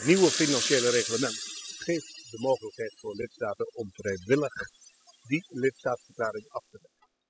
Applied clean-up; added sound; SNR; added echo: classical method spectral subtraction.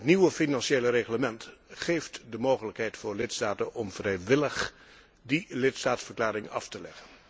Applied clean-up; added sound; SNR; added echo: none; none; none; none.